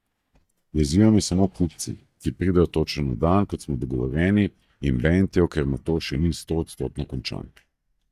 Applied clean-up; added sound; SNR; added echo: neural mask model DeepFilterNet 3.